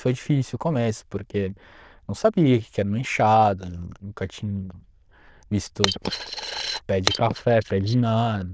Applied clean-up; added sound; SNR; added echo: neural diffusion model UNIVERSE++.